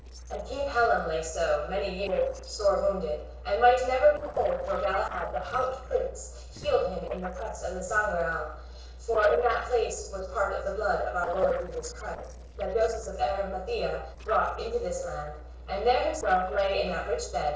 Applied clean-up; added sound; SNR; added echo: neural separator model SepFormer DNS4.